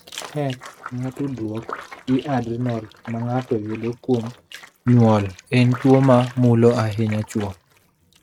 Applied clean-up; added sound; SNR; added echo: neural mask model RNNoise.